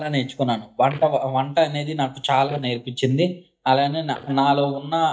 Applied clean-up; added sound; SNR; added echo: neural mask model DeepFilterNet 3.